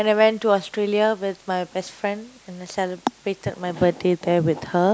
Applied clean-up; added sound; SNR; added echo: none; none; none; none.